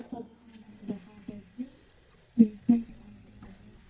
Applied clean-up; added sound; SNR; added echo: neural mask model DeepFilterNet 3.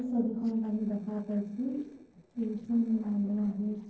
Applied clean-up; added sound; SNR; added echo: neural separator model SepFormer DNS4.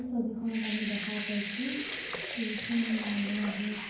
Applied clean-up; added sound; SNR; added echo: none; Sink (filling or washing) / Water tap, faucet / Liquid; 2 dB; reverberation time 0.9 s.